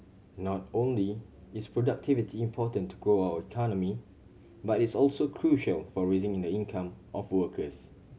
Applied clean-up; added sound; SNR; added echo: none; none; none; none.